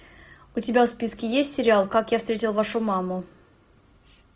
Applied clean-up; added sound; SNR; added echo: none; none; none; none.